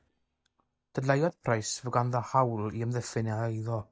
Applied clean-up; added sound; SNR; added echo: neural mask model DeepFilterNet 3.